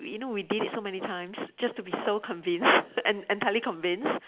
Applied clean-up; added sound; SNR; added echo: none; none; none; none.